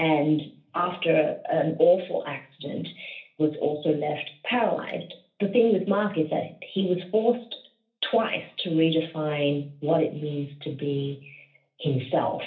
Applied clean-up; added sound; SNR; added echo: none; none; none; reverberation time 0.3 s.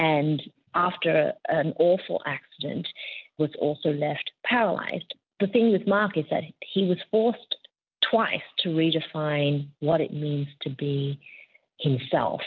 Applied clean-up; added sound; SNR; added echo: none; none; none; none.